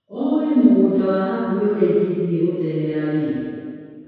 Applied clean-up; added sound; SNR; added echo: none; none; none; reverberation time 2.0 s.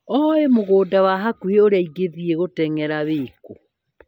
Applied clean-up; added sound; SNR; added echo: none; none; none; none.